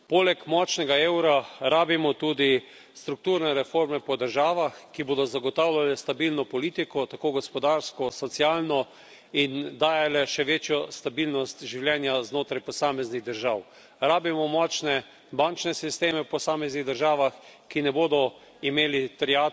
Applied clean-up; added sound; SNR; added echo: none; none; none; none.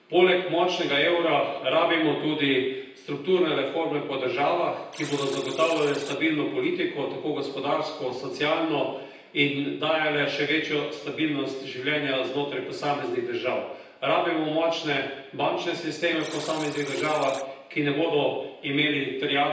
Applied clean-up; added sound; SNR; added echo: none; Alarm; 18 dB; reverberation time 0.9 s.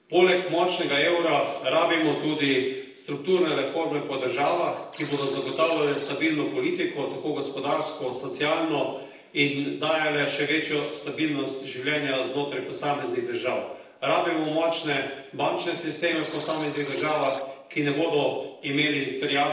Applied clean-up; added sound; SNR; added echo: neural separator model SepFormer DNS4.